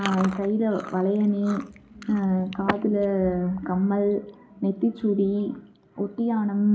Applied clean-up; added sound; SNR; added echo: none; Chewing, mastication; 15 dB; reverberation time 0.4 s.